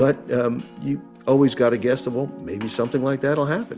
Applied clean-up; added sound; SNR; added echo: none; none; none; none.